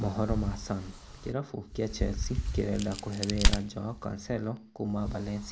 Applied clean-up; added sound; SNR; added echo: none; Crack; 0 dB; none.